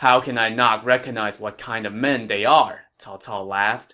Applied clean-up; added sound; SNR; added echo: none; none; none; none.